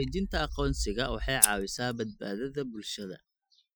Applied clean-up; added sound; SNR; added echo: classical method Wiener filter.